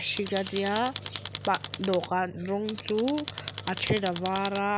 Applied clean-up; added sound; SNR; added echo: none; Tools; 7 dB; none.